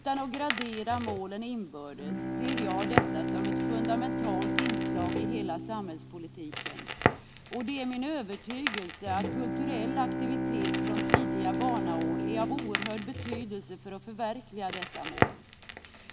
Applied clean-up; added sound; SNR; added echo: none; Crackle + Bowed string instrument; -3 dB; none.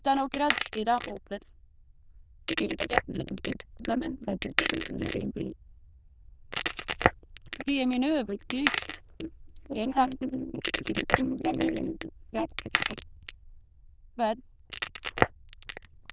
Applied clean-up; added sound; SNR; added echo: neural diffusion model UNIVERSE++.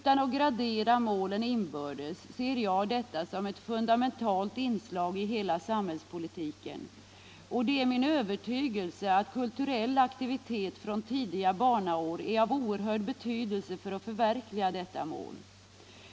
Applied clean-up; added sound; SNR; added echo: none; none; none; none.